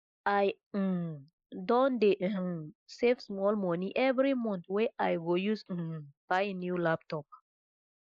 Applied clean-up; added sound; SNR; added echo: neural mask model Resemble Enhance denoiser.